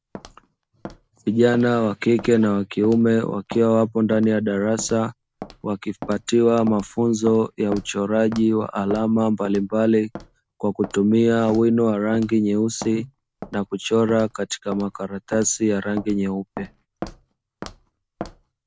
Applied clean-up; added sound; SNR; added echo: none; Walk, footsteps; 18 dB; none.